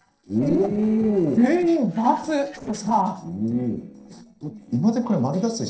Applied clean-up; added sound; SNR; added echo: neural separator model SepFormer DNS4.